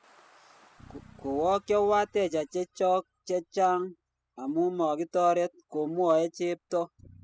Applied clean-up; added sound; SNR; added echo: classical method spectral subtraction.